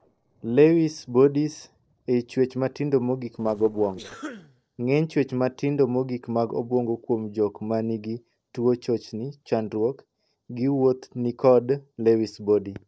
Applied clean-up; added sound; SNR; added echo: neural separator model SepFormer DNS4.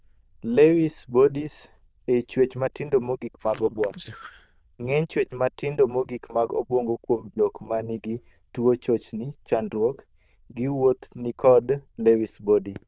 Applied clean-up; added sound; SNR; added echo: neural diffusion model UNIVERSE++.